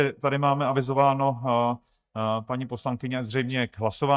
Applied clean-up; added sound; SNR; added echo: neural mask model DeepFilterNet 3.